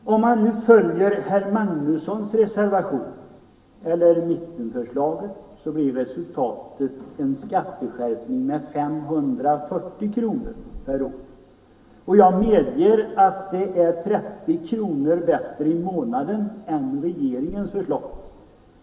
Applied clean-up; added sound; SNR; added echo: none; none; none; reverberation time 1.0 s.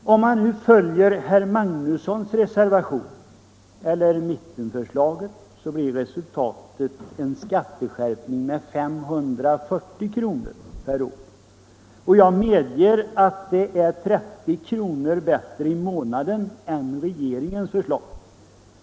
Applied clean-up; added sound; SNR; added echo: none; none; none; none.